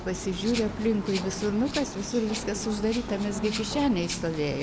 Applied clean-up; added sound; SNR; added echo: none; Rattle (instrument); 15 dB; none.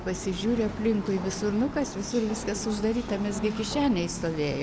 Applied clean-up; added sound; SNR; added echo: none; none; none; none.